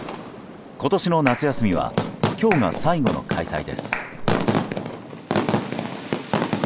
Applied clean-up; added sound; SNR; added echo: none; Clapping; 8 dB; none.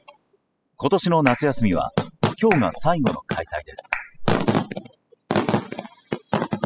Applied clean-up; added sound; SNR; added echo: classical method spectral subtraction.